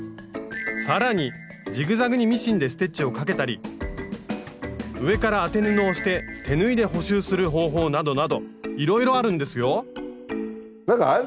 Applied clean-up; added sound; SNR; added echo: none; none; none; none.